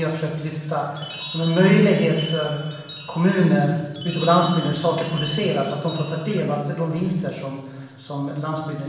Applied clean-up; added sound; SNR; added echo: none; Chime; 14 dB; reverberation time 1.1 s.